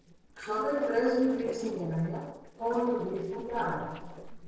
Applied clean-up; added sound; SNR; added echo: neural separator model SepFormer DNS4.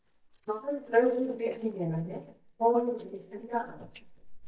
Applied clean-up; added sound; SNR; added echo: neural mask model DeepFilterNet 3.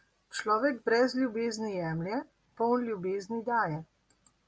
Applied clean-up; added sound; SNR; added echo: none; none; none; none.